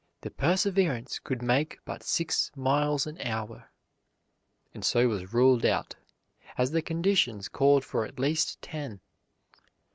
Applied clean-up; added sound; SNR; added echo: none; none; none; none.